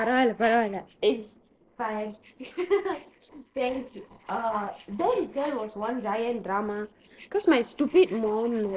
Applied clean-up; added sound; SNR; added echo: neural separator model SepFormer DNS4.